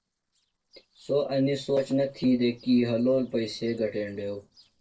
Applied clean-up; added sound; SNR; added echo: neural separator model SepFormer DNS4.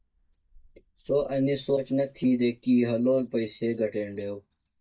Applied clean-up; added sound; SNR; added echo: neural mask model DeepFilterNet 3.